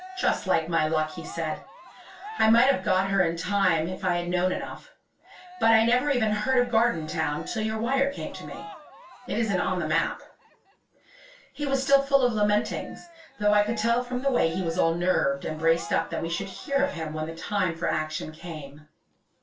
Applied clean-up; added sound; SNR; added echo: none; Cheering; 18 dB; reverberation time 0.2 s.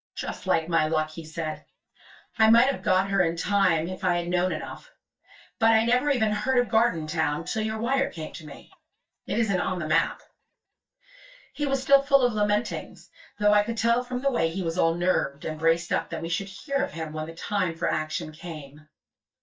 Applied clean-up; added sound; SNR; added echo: neural mask model DeepFilterNet 3.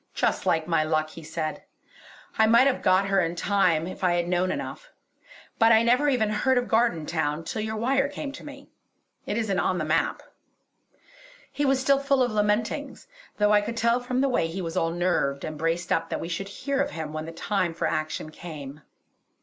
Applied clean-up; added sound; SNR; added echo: none; none; none; none.